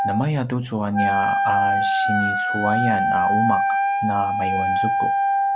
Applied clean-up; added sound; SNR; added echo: none; Wind instrument, woodwind instrument; -5 dB; none.